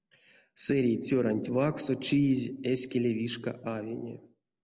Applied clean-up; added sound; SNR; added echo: none; none; none; none.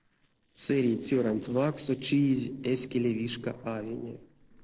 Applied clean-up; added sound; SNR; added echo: neural separator model SepFormer DNS4.